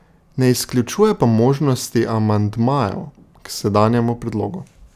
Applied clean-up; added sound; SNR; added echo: none; none; none; none.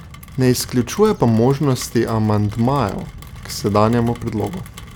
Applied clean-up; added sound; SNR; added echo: none; Rain; 17 dB; none.